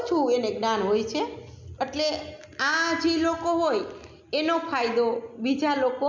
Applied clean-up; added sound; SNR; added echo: none; none; none; none.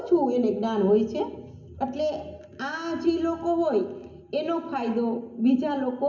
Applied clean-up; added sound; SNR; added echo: none; none; none; reverberation time 0.3 s.